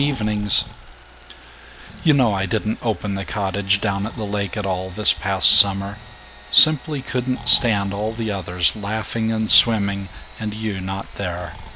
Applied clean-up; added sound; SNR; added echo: none; Breathing + Sawing / Engine; 18 dB; none.